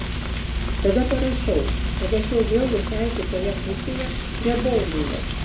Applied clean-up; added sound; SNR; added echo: none; Frying (food); 0 dB; reverberation time 0.3 s.